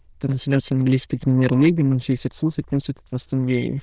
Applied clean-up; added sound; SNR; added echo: neural diffusion model UNIVERSE++.